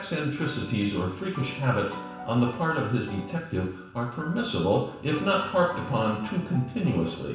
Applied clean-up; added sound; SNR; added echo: none; Piano; 15 dB; reverberation time 0.7 s.